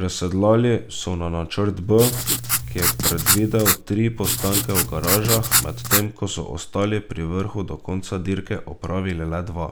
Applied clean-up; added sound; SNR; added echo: none; Writing; 0 dB; none.